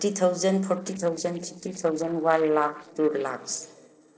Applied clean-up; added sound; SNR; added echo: neural separator model SepFormer DNS4.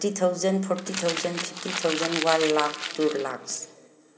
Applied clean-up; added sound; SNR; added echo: none; Crumpling, crinkling; 6 dB; reverberation time 1.6 s.